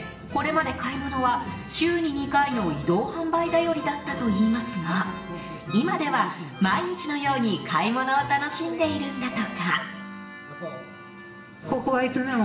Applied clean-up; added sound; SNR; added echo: none; none; none; reverberation time 1.1 s.